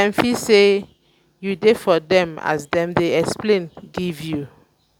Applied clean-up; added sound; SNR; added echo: none; none; none; none.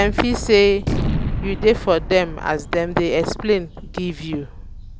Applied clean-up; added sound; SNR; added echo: none; Gunshot, gunfire; 7 dB; none.